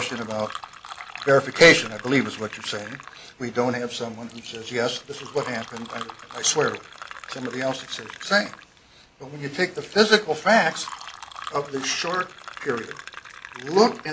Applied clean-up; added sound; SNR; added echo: none; Fill (with liquid); 15 dB; none.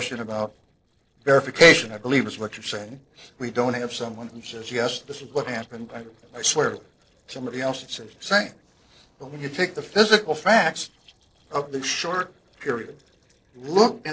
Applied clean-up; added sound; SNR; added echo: neural separator model SepFormer DNS4.